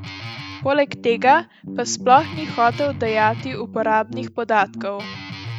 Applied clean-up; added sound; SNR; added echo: none; Guitar; 12 dB; none.